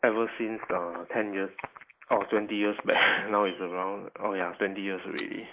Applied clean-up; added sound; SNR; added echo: neural mask model Resemble Enhance denoiser.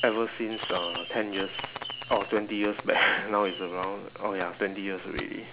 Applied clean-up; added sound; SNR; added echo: none; Fireworks; 10 dB; none.